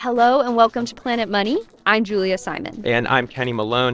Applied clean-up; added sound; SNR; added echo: neural separator model SepFormer DNS4.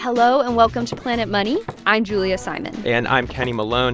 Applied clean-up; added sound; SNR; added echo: none; Walk, footsteps; 19 dB; none.